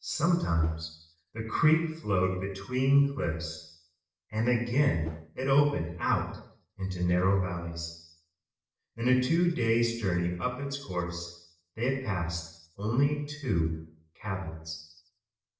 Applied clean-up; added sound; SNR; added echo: neural separator model SepFormer DNS4.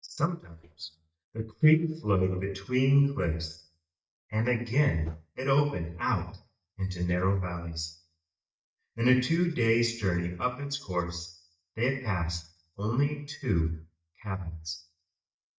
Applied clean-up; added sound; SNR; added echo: neural mask model DeepFilterNet 3.